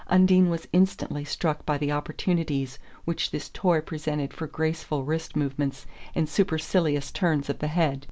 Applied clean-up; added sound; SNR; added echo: none; none; none; none.